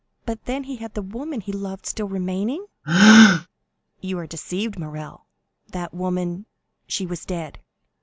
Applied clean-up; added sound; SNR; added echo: none; Gasp; -5 dB; none.